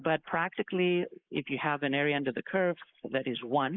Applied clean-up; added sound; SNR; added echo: neural mask model Resemble Enhance denoiser.